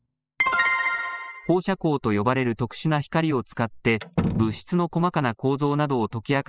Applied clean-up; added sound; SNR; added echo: classical method spectral subtraction.